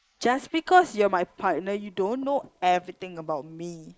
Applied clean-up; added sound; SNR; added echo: neural mask model Resemble Enhance denoiser.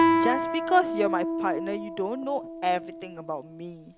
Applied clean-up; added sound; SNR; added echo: none; Guitar; 0 dB; none.